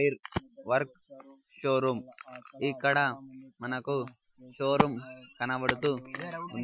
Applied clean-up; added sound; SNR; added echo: classical method Wiener filter.